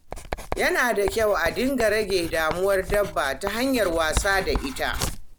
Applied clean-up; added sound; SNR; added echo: none; Writing; 8 dB; none.